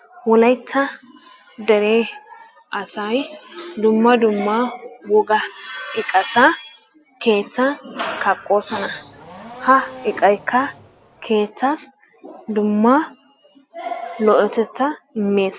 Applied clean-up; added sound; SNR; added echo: none; Race car, auto racing / Accelerating, revving, vroom; 19 dB; none.